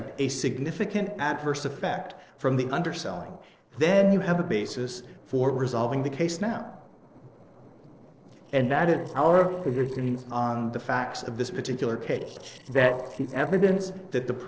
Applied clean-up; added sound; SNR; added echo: neural separator model SepFormer DNS4.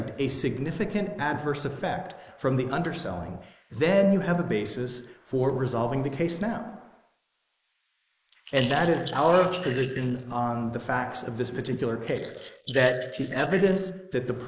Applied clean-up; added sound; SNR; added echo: neural mask model Resemble Enhance denoiser.